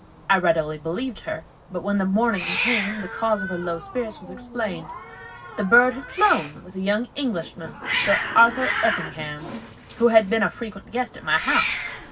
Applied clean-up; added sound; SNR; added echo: none; Hiss; 8 dB; reverberation time 0.4 s.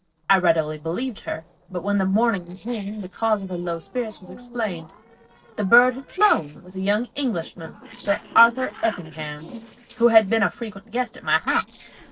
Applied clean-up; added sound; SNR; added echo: neural separator model SepFormer DNS4.